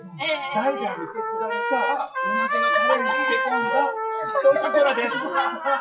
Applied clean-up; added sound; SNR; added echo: classical method WPE with log-MMSE.